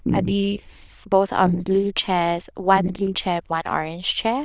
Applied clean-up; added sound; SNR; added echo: neural diffusion model UNIVERSE++.